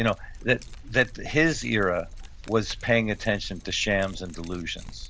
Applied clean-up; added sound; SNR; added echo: none; Keys jangling; 12 dB; none.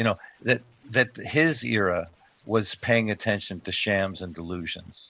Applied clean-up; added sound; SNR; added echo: none; none; none; none.